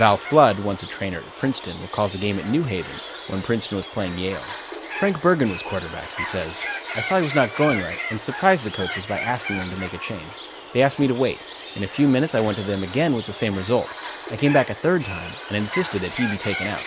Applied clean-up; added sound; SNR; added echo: none; Bird; 10 dB; none.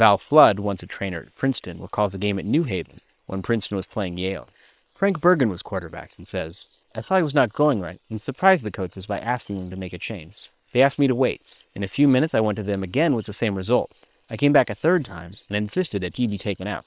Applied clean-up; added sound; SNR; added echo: neural separator model SepFormer WHAM!.